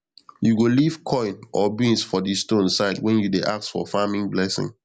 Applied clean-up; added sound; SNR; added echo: none; none; none; none.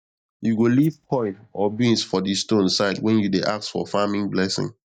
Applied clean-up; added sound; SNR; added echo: neural mask model DeepFilterNet 3.